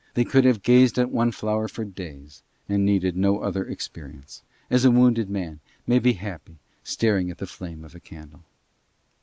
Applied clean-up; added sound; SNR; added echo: none; none; none; none.